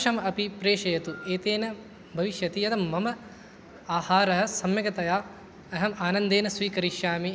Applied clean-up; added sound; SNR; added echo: none; Wind instrument, woodwind instrument; 19 dB; none.